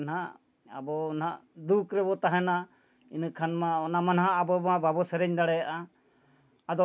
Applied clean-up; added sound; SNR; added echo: none; none; none; none.